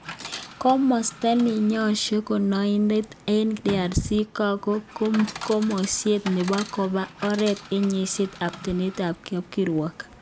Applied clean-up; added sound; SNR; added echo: none; Coin (dropping) / Chatter; 16 dB; none.